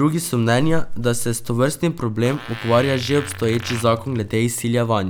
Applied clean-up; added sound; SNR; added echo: none; Bowed string instrument + Fart; 15 dB; none.